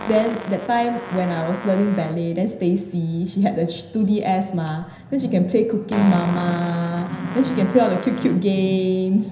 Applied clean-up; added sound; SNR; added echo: none; Fart; 16 dB; reverberation time 0.9 s.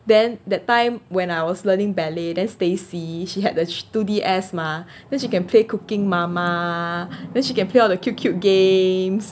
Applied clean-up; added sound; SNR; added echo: none; none; none; none.